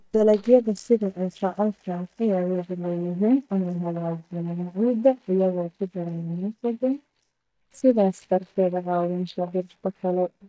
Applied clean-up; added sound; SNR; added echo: neural mask model DeepFilterNet 3.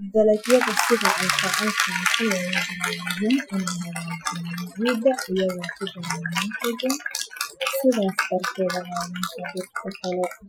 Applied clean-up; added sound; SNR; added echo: classical method Wiener filter.